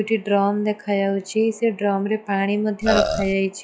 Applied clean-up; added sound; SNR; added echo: classical method log-MMSE.